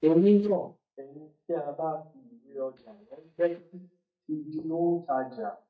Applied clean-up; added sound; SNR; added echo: neural mask model DeepFilterNet 3.